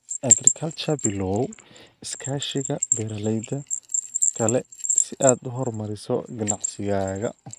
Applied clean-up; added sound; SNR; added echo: neural mask model RNNoise.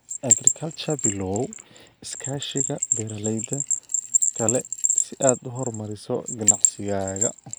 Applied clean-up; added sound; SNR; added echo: none; Bell; -3 dB; none.